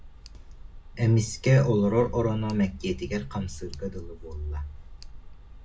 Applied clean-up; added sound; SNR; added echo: none; Tick; 15 dB; reverberation time 0.2 s.